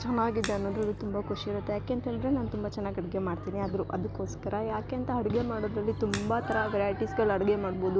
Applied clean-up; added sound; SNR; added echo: none; Crack; 14 dB; none.